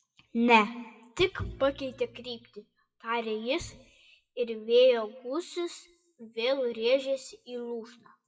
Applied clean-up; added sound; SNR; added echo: classical method WPE with log-MMSE.